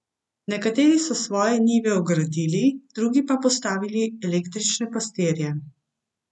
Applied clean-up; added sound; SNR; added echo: none; none; none; none.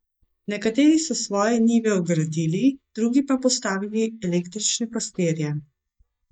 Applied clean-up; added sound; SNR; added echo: neural mask model DeepFilterNet 3.